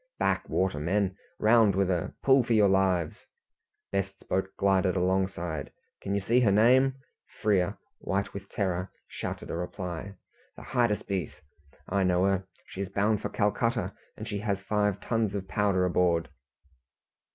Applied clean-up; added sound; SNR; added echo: none; none; none; none.